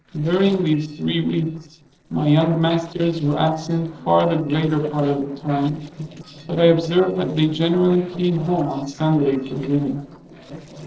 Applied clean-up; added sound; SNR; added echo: neural separator model SepFormer DNS4.